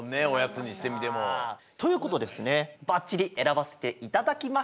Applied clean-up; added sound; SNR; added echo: none; none; none; none.